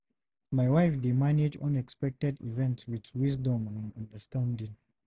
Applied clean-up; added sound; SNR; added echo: none; none; none; none.